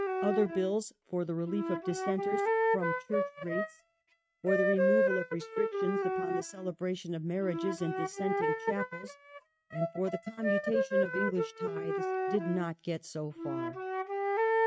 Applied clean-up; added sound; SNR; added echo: neural mask model RNNoise.